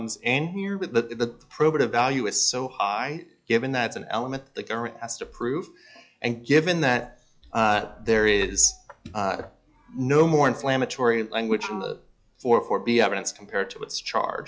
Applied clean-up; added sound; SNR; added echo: classical method log-MMSE.